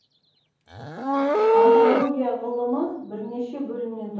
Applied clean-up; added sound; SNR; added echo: none; Livestock, farm animals, working animals; -5 dB; reverberation time 0.7 s.